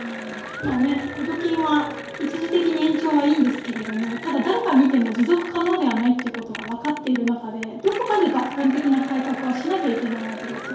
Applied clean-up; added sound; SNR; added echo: none; Applause / Cheering; 13 dB; reverberation time 2.4 s.